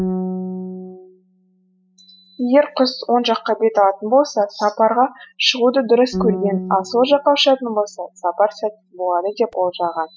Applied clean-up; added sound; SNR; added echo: classical method spectral subtraction.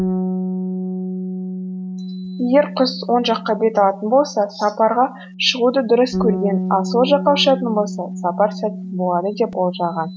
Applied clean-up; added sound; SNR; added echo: none; Bass guitar; 7 dB; none.